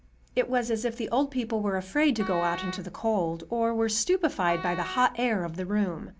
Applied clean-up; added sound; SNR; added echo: none; Wind instrument, woodwind instrument; 13 dB; none.